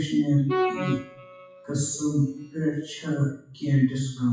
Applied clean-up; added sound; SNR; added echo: classical method WPE with log-MMSE.